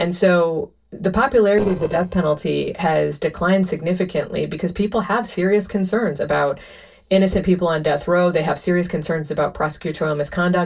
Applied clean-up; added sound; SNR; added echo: neural separator model SepFormer DNS4.